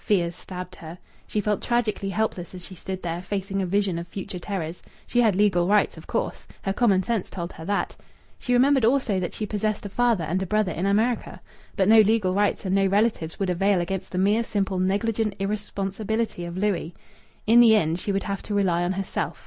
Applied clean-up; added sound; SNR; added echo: none; none; none; none.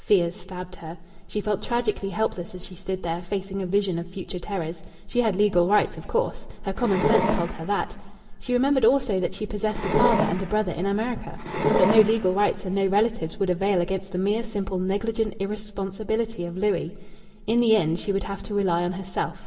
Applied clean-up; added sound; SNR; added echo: none; Wood; 2 dB; reverberation time 2.4 s.